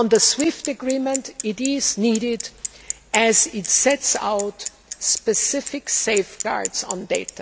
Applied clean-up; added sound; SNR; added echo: none; Bicycle; 12 dB; none.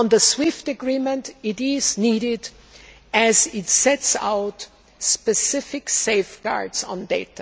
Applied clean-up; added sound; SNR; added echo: none; none; none; none.